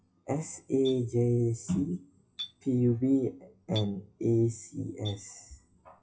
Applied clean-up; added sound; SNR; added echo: classical method WPE with log-MMSE.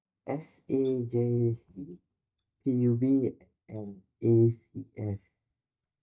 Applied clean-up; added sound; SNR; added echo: neural mask model DeepFilterNet 3.